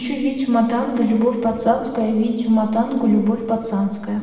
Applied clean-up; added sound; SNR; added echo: none; none; none; reverberation time 1.2 s.